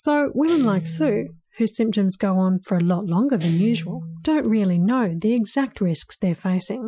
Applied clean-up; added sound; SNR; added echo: classical method Wiener filter.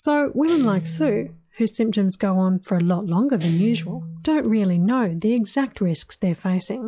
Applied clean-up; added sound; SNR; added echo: classical method log-MMSE.